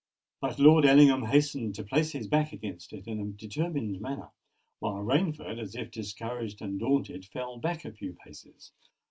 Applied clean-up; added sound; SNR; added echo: none; none; none; none.